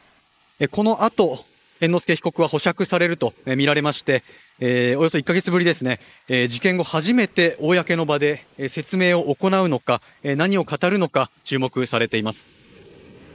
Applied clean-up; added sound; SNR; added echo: neural mask model Resemble Enhance denoiser.